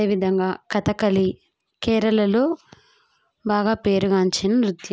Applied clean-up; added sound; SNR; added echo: none; none; none; none.